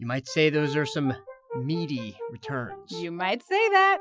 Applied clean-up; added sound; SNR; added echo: classical method Wiener filter.